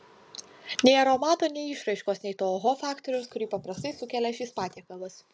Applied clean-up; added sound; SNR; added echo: none; none; none; none.